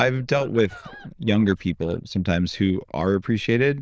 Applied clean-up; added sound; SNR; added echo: neural diffusion model UNIVERSE++.